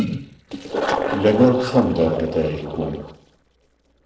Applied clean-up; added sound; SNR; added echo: neural separator model SepFormer DNS4.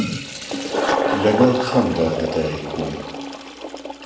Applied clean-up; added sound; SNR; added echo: none; Toilet flush; 2 dB; reverberation time 0.8 s.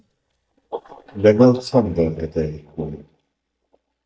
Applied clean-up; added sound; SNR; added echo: neural mask model DeepFilterNet 3.